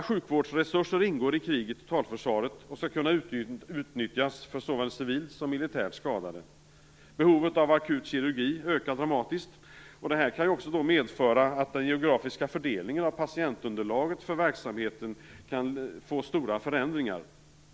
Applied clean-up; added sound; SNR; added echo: none; none; none; none.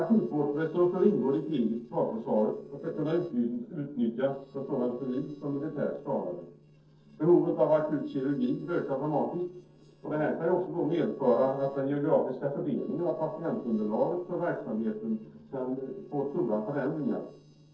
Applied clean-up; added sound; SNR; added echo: neural separator model SepFormer DNS4.